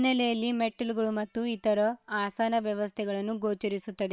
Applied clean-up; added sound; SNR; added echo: neural separator model SepFormer WHAM!.